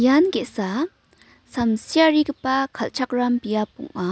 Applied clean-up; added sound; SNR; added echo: none; none; none; none.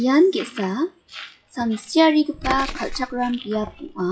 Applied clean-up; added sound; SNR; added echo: classical method WPE with log-MMSE.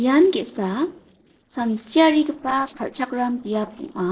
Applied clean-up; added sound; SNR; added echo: neural separator model SepFormer DNS4.